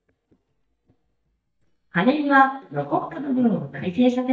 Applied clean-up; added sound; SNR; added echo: neural mask model DeepFilterNet 3.